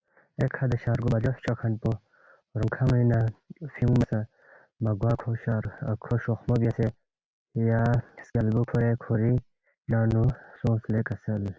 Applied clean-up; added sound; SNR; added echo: none; none; none; none.